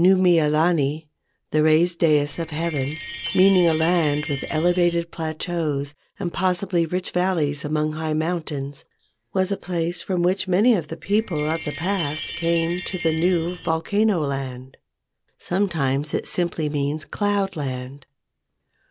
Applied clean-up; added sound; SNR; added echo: none; Chime; 12 dB; none.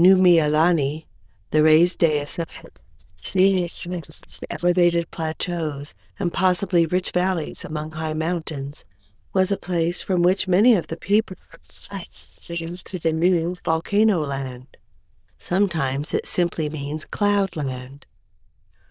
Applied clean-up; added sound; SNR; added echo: neural diffusion model UNIVERSE++.